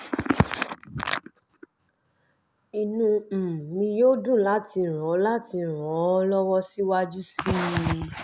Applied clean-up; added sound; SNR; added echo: none; none; none; none.